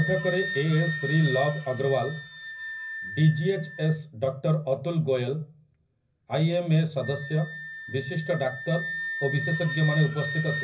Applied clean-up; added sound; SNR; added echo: none; Wind instrument, woodwind instrument; 9 dB; reverberation time 0.4 s.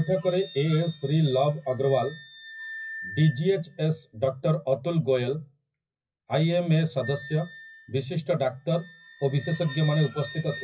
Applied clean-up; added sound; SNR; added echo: classical method WPE with log-MMSE.